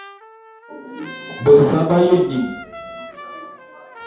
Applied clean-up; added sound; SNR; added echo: none; Trumpet; 18 dB; reverberation time 0.8 s.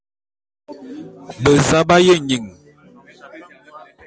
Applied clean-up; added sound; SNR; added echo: none; none; none; none.